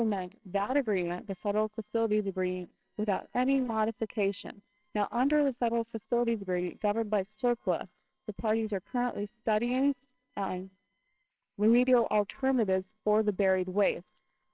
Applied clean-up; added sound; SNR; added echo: neural separator model SepFormer WHAMR!.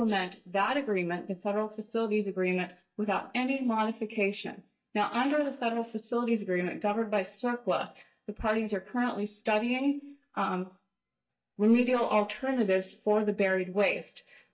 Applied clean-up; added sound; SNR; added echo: neural mask model DeepFilterNet 3.